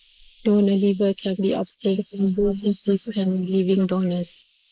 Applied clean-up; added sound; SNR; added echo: neural mask model Resemble Enhance denoiser.